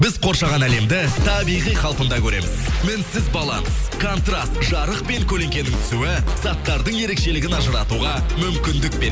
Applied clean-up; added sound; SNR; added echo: none; Fart; 18 dB; none.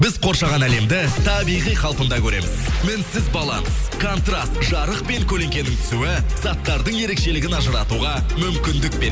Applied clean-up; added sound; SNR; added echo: none; none; none; none.